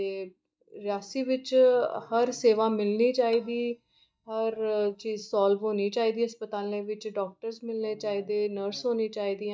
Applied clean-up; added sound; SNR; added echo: neural mask model DeepFilterNet 3.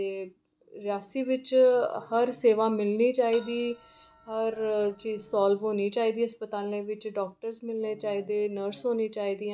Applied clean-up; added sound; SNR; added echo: none; Bell; 19 dB; none.